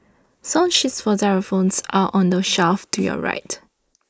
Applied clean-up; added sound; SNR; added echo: neural mask model Resemble Enhance denoiser.